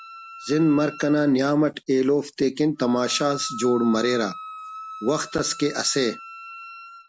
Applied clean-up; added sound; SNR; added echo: none; Wind instrument, woodwind instrument; 15 dB; none.